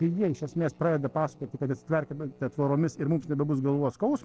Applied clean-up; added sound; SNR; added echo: neural separator model SepFormer DNS4.